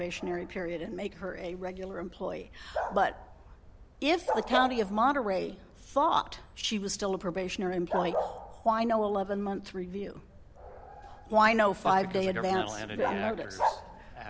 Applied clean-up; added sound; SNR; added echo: none; Bark; 8 dB; none.